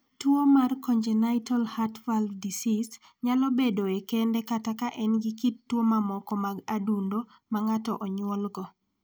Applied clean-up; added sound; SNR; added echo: none; none; none; none.